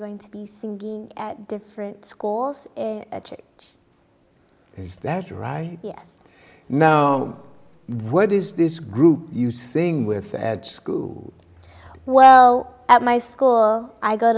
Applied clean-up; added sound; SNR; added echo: none; none; none; none.